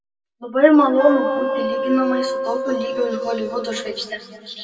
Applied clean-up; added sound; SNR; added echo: none; Wind instrument, woodwind instrument; 4 dB; reverberation time 1.7 s.